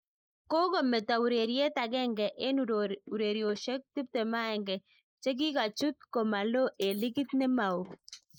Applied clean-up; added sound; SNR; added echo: neural mask model Resemble Enhance denoiser.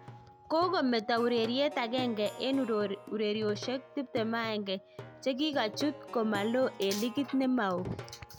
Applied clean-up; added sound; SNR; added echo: none; Plucked string instrument; 15 dB; none.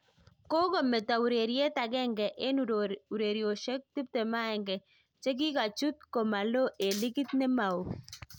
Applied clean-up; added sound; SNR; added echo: none; none; none; none.